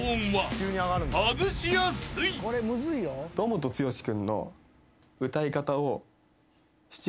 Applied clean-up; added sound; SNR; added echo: none; none; none; none.